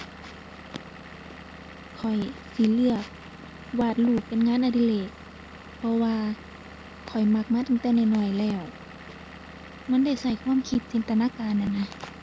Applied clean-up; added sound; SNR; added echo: none; Engine / Vehicle; 17 dB; none.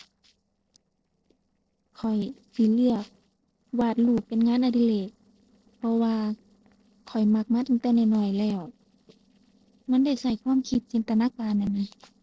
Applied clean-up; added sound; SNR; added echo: neural separator model SepFormer DNS4.